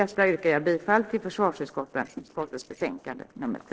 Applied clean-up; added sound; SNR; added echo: neural separator model SepFormer DNS4.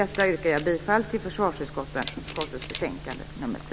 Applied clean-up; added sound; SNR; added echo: none; Camera; 12 dB; none.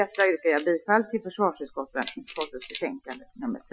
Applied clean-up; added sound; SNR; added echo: classical method Wiener filter.